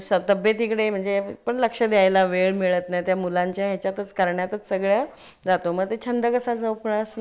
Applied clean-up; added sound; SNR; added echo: none; none; none; none.